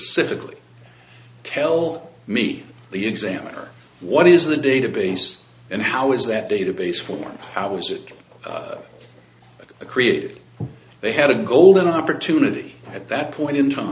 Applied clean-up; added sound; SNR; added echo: none; none; none; none.